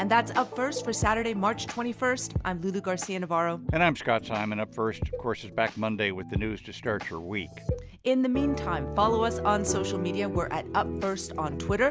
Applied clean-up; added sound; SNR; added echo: none; Cowbell; 18 dB; none.